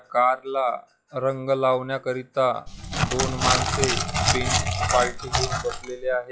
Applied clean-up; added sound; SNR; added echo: classical method log-MMSE.